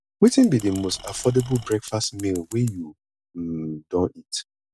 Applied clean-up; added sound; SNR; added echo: none; Engine / Tools + Scissors; 18 dB; none.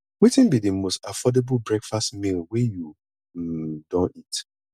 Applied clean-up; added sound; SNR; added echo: none; none; none; none.